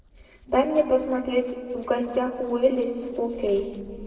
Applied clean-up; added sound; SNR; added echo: neural separator model SepFormer DNS4.